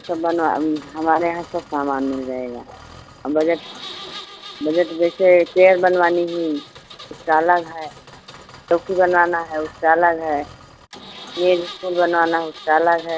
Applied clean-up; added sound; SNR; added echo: none; Engine; 19 dB; none.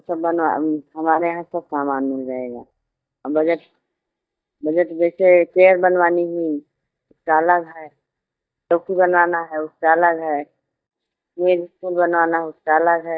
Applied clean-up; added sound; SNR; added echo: neural mask model DeepFilterNet 3.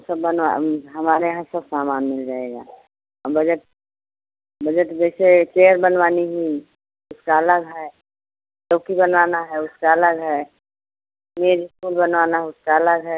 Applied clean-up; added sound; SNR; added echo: none; none; none; none.